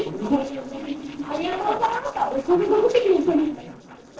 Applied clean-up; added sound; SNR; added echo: neural separator model SepFormer DNS4.